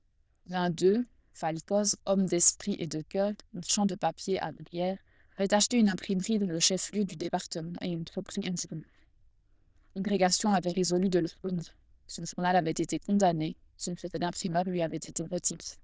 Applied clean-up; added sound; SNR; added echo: neural diffusion model UNIVERSE++.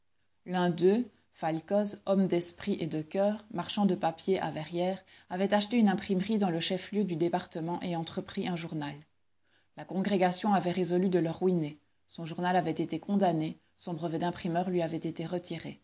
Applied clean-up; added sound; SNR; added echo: none; none; none; none.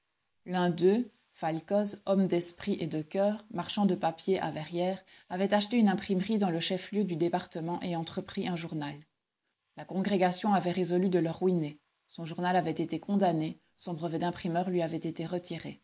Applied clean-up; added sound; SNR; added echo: neural mask model Resemble Enhance denoiser.